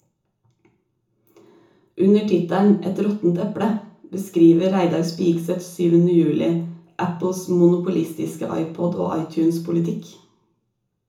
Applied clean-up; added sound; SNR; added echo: none; none; none; reverberation time 0.7 s.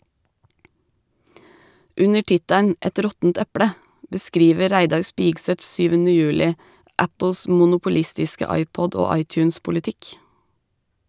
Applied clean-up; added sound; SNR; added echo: none; none; none; none.